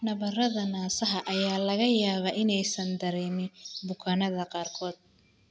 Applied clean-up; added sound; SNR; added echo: none; none; none; none.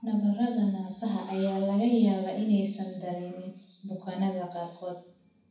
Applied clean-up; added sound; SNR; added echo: none; none; none; reverberation time 0.6 s.